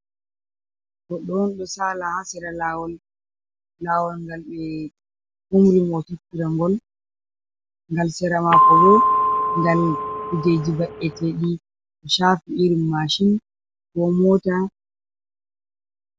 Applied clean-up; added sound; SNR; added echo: none; Percussion; -4 dB; none.